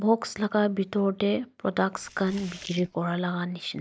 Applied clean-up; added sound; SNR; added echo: neural mask model DeepFilterNet 3.